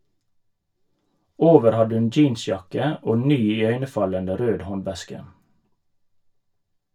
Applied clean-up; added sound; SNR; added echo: none; none; none; reverberation time 0.2 s.